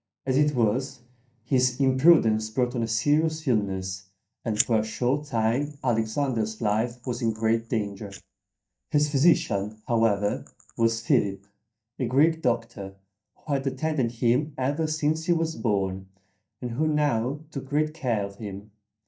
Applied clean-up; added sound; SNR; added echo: neural mask model DeepFilterNet 3.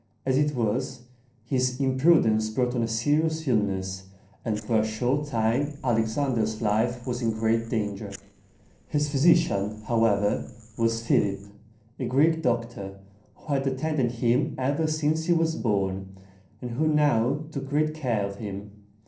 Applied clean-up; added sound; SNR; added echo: neural separator model SepFormer DNS4.